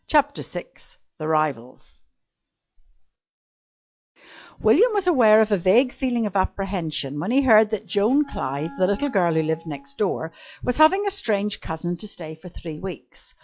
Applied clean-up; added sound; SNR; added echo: classical method log-MMSE.